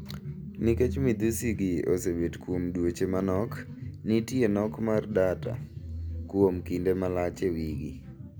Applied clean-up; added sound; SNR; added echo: none; none; none; none.